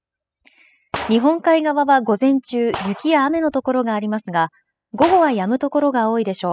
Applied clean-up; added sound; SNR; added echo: classical method spectral subtraction.